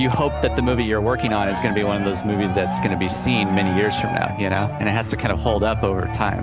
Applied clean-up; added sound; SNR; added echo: none; Cheering; 10 dB; none.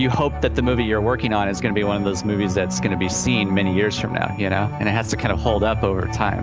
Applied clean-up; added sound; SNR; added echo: none; none; none; none.